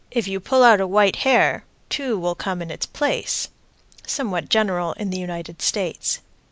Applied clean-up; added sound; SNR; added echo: none; none; none; none.